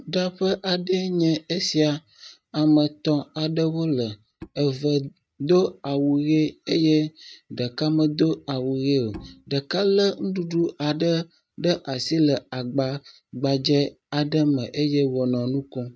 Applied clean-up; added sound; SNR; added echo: neural mask model RNNoise.